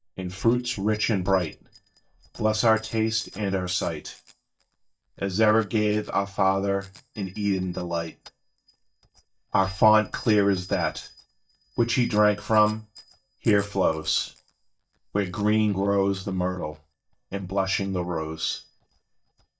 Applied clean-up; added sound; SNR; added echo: neural mask model DeepFilterNet 3.